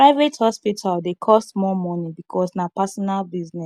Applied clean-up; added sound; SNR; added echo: none; none; none; none.